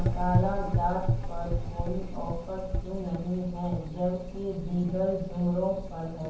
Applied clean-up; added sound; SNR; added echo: none; Gurgling / Engine; 1 dB; reverberation time 0.9 s.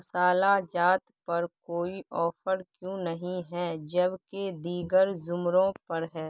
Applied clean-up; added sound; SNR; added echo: none; none; none; none.